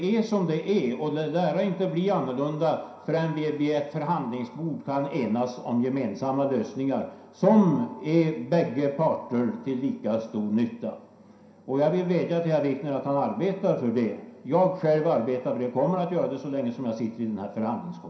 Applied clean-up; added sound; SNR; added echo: none; none; none; reverberation time 0.5 s.